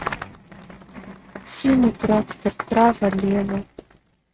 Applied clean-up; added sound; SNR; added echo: neural mask model RNNoise.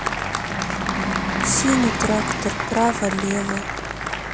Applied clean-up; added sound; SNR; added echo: none; Bus + Applause; 0 dB; none.